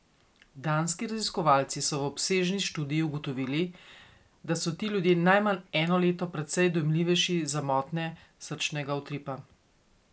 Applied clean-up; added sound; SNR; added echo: none; none; none; none.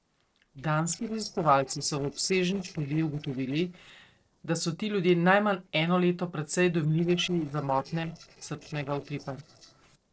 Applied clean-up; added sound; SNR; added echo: neural separator model SepFormer DNS4.